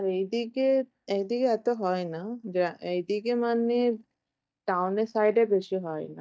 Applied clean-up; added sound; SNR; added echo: neural mask model DeepFilterNet 3.